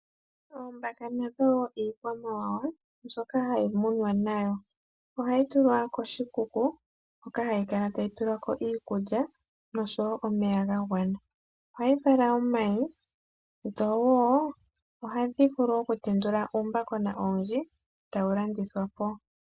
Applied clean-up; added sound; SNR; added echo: none; none; none; none.